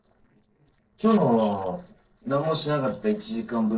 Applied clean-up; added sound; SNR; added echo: neural separator model SepFormer DNS4.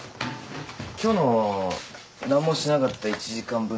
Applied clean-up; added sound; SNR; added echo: none; none; none; none.